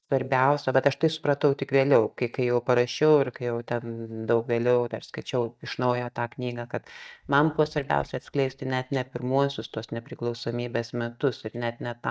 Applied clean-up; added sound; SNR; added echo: neural mask model DeepFilterNet 3.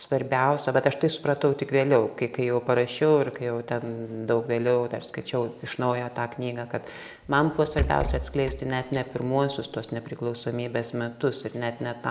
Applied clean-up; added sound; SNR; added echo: none; Rattle / Breathing; 8 dB; none.